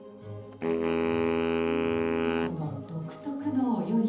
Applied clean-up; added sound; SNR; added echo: none; Wind instrument, woodwind instrument; -3 dB; reverberation time 1.3 s.